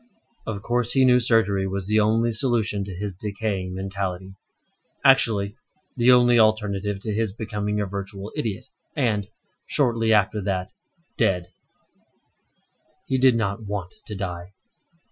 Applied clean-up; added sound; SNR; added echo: classical method Wiener filter.